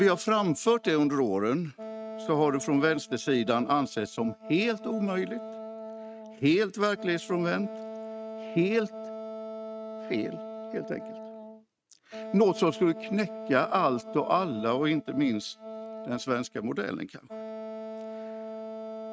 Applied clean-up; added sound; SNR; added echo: neural mask model RNNoise.